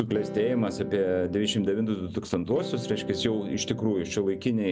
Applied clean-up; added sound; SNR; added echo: none; Electric guitar / Strum; 11 dB; none.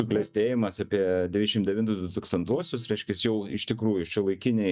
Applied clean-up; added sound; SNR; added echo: neural mask model DeepFilterNet 3.